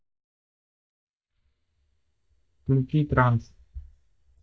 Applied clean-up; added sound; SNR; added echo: neural mask model DeepFilterNet 3.